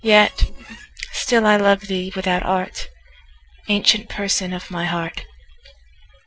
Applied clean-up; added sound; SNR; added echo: neural separator model SepFormer DNS4.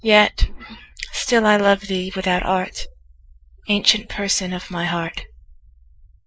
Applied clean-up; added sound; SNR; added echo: neural mask model Resemble Enhance denoiser.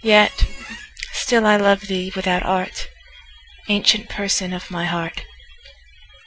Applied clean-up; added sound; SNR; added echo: none; Squeak; 16 dB; none.